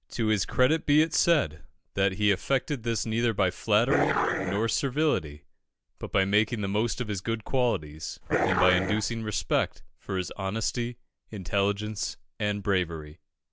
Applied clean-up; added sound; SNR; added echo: none; Dog; 0 dB; none.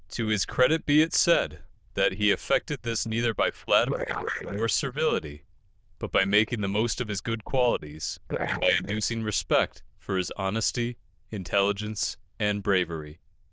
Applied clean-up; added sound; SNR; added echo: neural diffusion model UNIVERSE++.